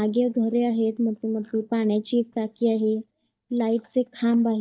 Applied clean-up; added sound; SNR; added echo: neural mask model DeepFilterNet 3.